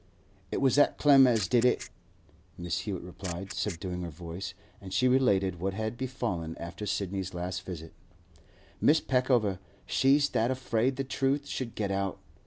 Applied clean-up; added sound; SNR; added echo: none; Camera; 17 dB; none.